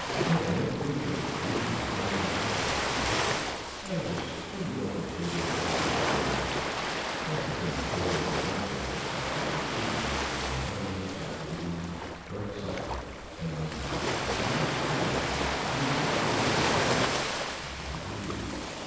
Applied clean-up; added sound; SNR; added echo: none; Ocean; -4 dB; reverberation time 2.0 s.